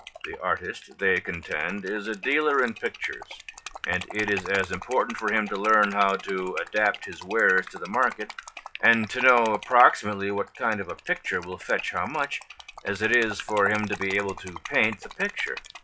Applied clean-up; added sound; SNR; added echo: classical method WPE with log-MMSE.